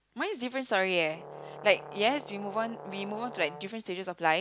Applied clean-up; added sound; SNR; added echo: none; Brass instrument; 14 dB; none.